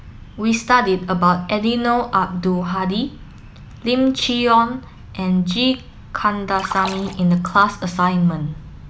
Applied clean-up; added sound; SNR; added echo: none; Splash, splatter; 11 dB; none.